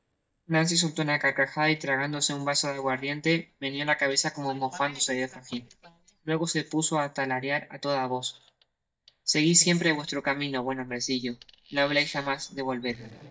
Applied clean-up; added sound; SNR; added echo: neural mask model DeepFilterNet 3.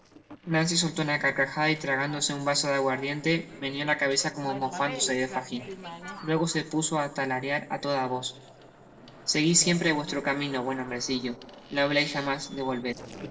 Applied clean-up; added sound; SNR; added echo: neural separator model SepFormer DNS4.